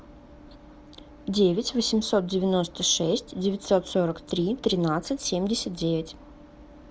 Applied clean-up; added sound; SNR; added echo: none; none; none; none.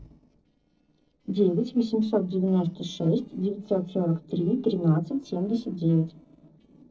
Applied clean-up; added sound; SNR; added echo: neural separator model SepFormer DNS4.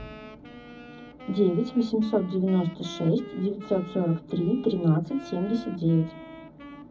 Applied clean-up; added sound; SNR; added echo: none; Wind instrument, woodwind instrument; 17 dB; reverberation time 0.4 s.